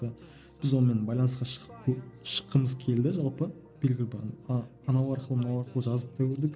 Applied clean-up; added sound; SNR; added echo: none; none; none; none.